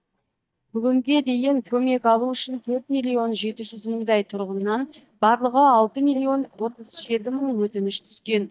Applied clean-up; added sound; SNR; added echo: neural mask model DeepFilterNet 3.